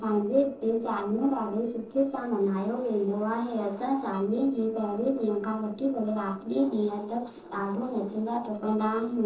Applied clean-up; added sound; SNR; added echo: neural separator model SepFormer DNS4.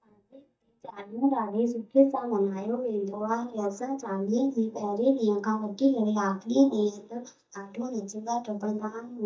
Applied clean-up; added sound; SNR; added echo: neural mask model DeepFilterNet 3.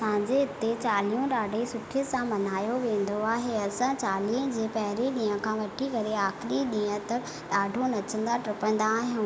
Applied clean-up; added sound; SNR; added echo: none; none; none; none.